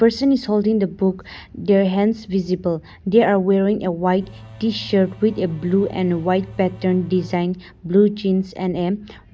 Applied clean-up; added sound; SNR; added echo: none; Engine / Domestic sounds, home sounds; 19 dB; none.